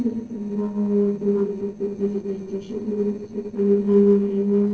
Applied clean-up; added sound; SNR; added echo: neural separator model SepFormer DNS4.